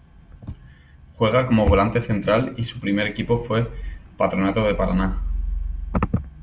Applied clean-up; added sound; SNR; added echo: none; none; none; none.